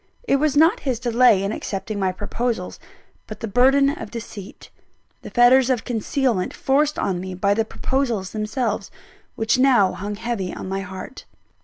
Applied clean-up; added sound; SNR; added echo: none; none; none; none.